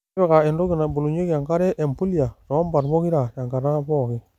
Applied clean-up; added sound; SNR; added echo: none; none; none; none.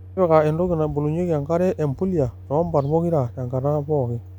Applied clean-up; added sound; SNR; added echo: none; Microwave oven; 18 dB; none.